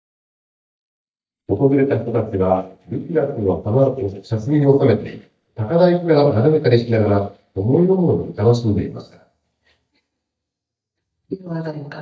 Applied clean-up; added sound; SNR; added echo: neural mask model DeepFilterNet 3.